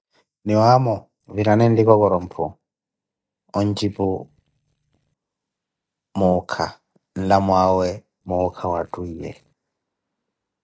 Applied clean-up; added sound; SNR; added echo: neural mask model DeepFilterNet 3.